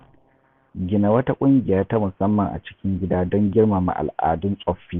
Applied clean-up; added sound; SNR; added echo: none; none; none; none.